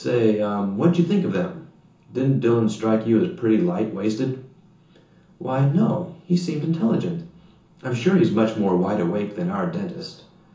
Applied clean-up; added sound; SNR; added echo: none; none; none; reverberation time 0.7 s.